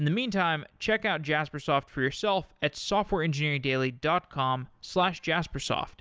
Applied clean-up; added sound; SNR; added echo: none; none; none; none.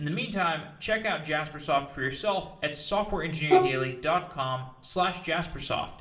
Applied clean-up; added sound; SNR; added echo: none; Bowed string instrument; -3 dB; reverberation time 0.9 s.